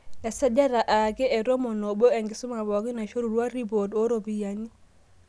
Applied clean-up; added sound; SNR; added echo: none; none; none; none.